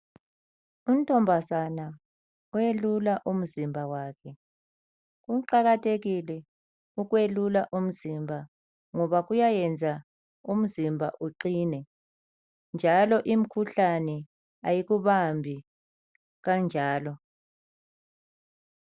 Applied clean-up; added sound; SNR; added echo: none; none; none; none.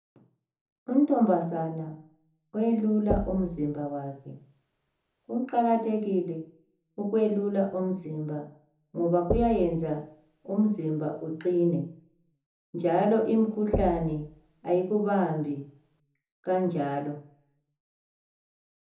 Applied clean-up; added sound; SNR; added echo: none; Knock / Wood; 8 dB; reverberation time 0.6 s.